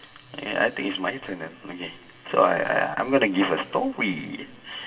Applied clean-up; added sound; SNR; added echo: none; none; none; reverberation time 2.2 s.